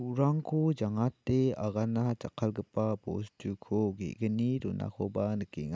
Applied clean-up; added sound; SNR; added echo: none; none; none; none.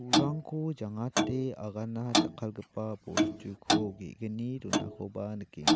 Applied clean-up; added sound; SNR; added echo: none; Clock; -4 dB; none.